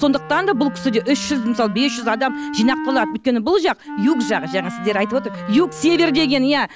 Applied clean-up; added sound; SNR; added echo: none; Wind instrument, woodwind instrument; 11 dB; none.